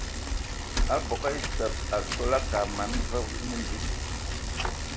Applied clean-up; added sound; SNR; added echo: none; Bicycle; -2 dB; none.